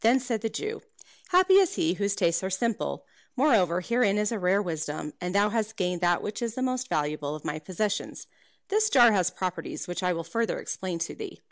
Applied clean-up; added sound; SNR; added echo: none; none; none; none.